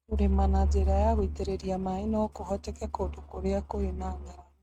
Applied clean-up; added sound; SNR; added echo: neural mask model RNNoise.